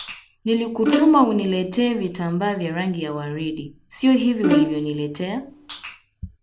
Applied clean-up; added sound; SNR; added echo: none; Bowed string instrument; 3 dB; none.